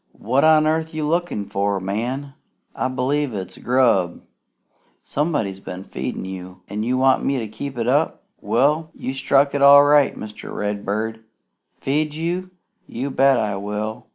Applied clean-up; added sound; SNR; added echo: none; none; none; none.